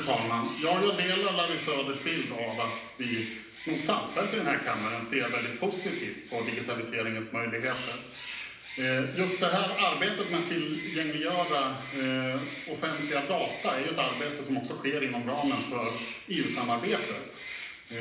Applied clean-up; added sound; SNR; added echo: none; Bird; 12 dB; reverberation time 0.8 s.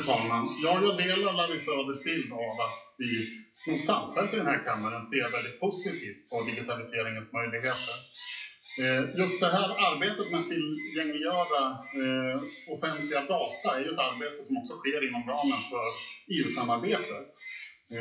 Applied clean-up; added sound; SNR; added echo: classical method WPE with log-MMSE.